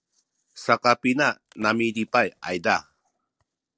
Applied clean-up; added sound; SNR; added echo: neural separator model SepFormer DNS4.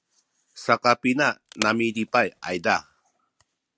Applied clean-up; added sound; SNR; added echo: none; Wood; 13 dB; none.